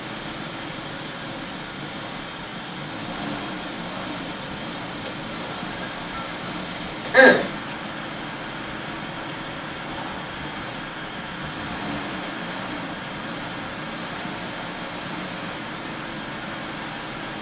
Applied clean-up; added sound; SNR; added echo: none; Engine; 5 dB; reverberation time 0.3 s.